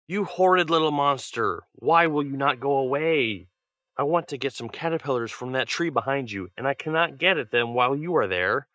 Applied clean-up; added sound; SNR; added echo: neural mask model DeepFilterNet 3.